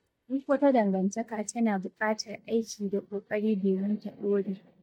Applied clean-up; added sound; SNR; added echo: neural mask model DeepFilterNet 3.